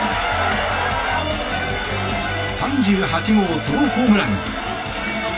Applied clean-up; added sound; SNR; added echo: none; Piano; 20 dB; reverberation time 0.2 s.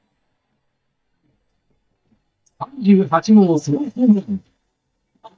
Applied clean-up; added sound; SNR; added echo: neural mask model DeepFilterNet 3.